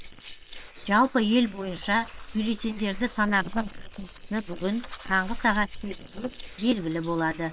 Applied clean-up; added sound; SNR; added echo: neural separator model SepFormer WHAM!.